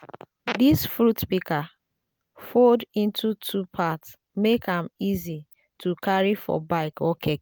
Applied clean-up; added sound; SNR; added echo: none; none; none; none.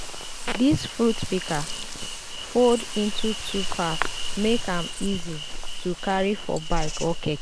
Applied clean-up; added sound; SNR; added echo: none; Insect; 3 dB; none.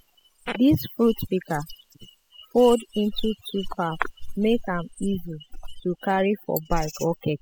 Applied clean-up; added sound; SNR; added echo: classical method spectral subtraction.